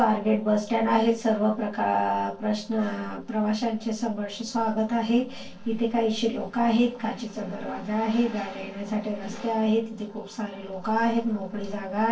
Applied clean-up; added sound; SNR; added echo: neural separator model SepFormer DNS4.